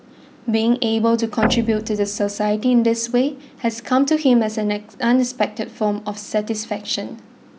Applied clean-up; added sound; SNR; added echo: none; Guitar; 7 dB; none.